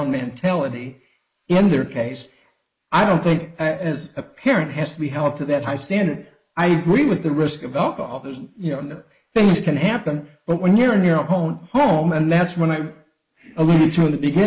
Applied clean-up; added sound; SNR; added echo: neural mask model Resemble Enhance denoiser.